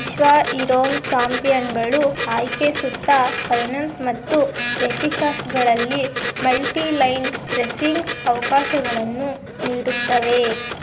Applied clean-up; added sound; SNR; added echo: none; Printer; 7 dB; none.